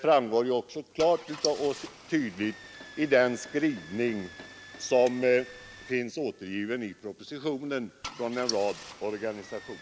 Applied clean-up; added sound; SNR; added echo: none; Engine starting / Car; 16 dB; none.